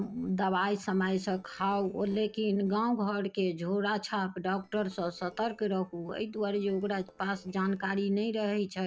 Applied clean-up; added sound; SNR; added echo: neural separator model SepFormer DNS4.